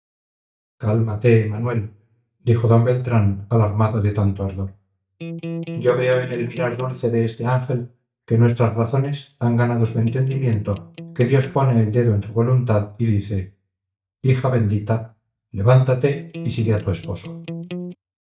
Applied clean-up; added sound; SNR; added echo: neural mask model DeepFilterNet 3.